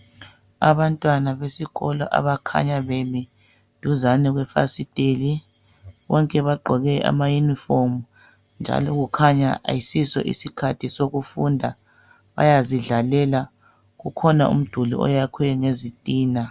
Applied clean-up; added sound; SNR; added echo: none; none; none; none.